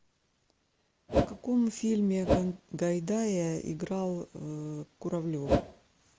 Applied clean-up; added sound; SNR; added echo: none; Whoosh, swoosh, swish; -3 dB; none.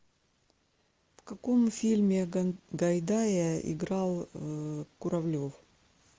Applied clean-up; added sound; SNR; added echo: none; none; none; none.